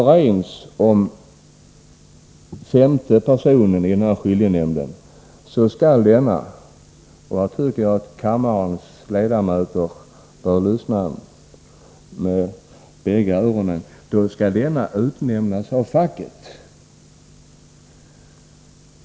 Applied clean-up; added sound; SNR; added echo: none; none; none; none.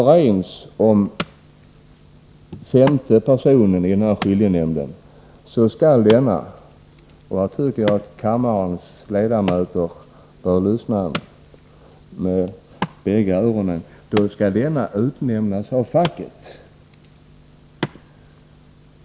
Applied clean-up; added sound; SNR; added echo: none; Wood; 16 dB; none.